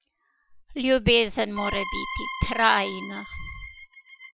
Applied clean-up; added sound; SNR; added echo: classical method Wiener filter.